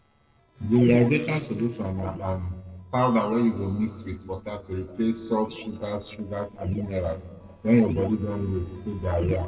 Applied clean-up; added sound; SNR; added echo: neural separator model SepFormer DNS4.